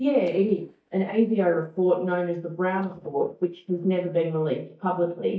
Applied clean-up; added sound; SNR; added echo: neural mask model DeepFilterNet 3.